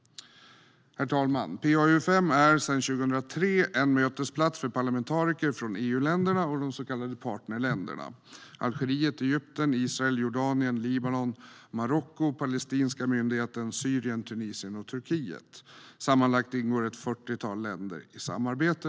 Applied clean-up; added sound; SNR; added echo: none; none; none; none.